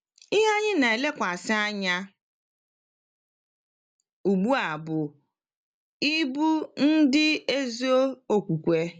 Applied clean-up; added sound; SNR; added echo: none; none; none; none.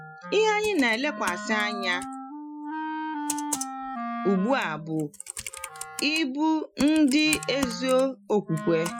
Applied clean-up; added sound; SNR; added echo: classical method Wiener filter.